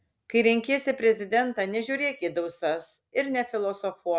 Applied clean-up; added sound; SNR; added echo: none; none; none; none.